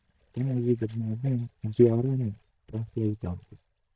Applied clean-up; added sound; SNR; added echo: neural mask model DeepFilterNet 3.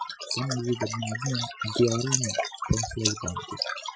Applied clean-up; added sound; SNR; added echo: classical method Wiener filter.